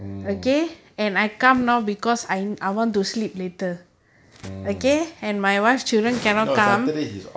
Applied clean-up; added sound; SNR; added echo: none; none; none; none.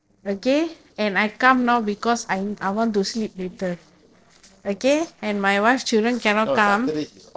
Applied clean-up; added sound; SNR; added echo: neural separator model SepFormer DNS4.